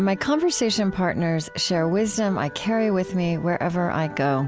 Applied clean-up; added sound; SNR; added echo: none; none; none; none.